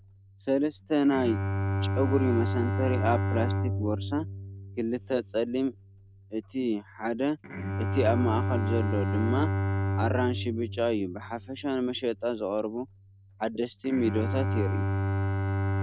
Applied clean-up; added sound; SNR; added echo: none; Bowed string instrument; 1 dB; none.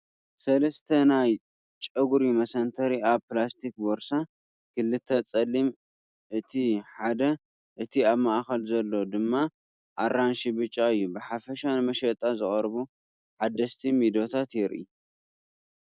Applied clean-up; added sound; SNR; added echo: none; none; none; none.